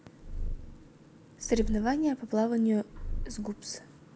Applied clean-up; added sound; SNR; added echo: none; Purr; 6 dB; none.